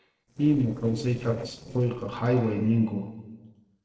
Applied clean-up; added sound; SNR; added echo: neural separator model SepFormer DNS4.